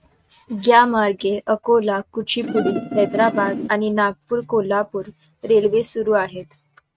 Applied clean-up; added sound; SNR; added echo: neural mask model RNNoise.